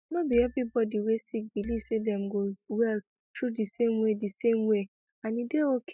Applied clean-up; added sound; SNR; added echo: classical method spectral subtraction.